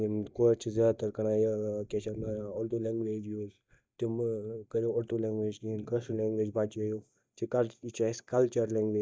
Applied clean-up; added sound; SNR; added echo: neural mask model DeepFilterNet 3.